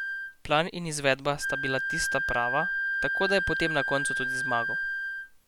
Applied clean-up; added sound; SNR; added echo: none; Wind instrument, woodwind instrument; 0 dB; none.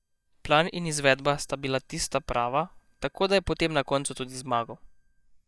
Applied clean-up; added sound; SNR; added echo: neural mask model DeepFilterNet 3.